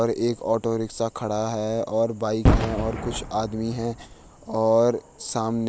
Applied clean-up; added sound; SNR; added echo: none; Boom; 3 dB; none.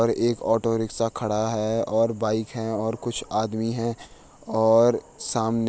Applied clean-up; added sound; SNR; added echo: none; none; none; none.